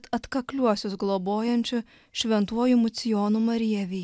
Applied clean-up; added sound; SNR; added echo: none; none; none; none.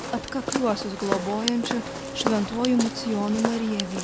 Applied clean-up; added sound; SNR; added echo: none; Walk, footsteps; 4 dB; none.